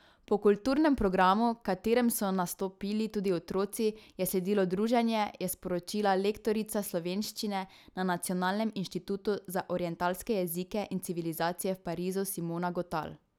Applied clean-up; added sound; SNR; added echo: none; none; none; none.